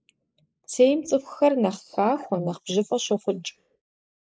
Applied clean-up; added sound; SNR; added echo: neural mask model Resemble Enhance denoiser.